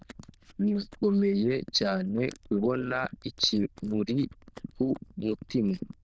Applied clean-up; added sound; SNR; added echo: neural diffusion model UNIVERSE++.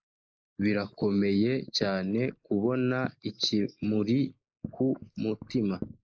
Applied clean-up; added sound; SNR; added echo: neural mask model Resemble Enhance denoiser.